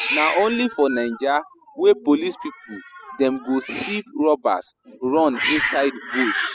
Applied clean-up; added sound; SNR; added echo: classical method spectral subtraction.